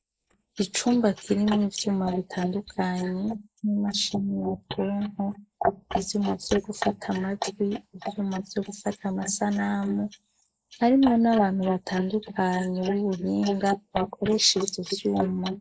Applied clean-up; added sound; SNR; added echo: neural mask model Resemble Enhance denoiser.